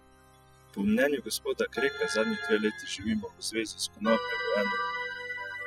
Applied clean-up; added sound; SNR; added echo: classical method spectral subtraction.